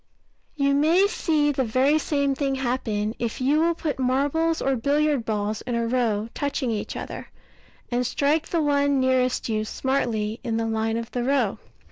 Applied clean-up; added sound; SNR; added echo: neural mask model Resemble Enhance denoiser.